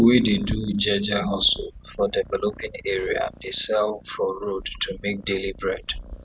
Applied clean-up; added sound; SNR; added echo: none; Purr; 16 dB; none.